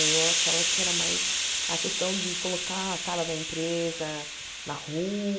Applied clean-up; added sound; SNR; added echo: none; Hiss; -4 dB; none.